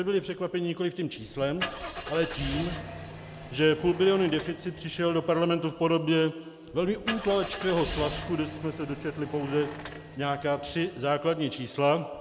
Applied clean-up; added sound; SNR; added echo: none; Engine starting / Car; 11 dB; none.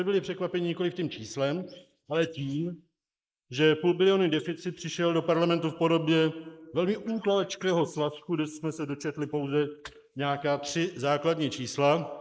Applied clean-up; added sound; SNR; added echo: neural mask model Resemble Enhance denoiser.